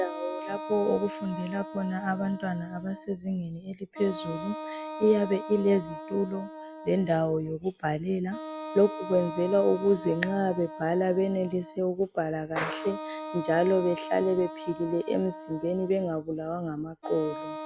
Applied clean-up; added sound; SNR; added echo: none; Wind instrument, woodwind instrument; 12 dB; none.